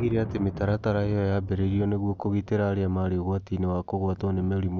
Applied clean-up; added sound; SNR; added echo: none; Thunder; 16 dB; none.